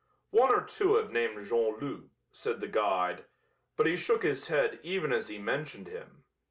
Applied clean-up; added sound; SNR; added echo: none; none; none; none.